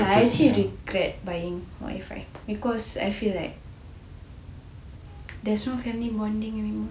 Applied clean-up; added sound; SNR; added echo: none; none; none; none.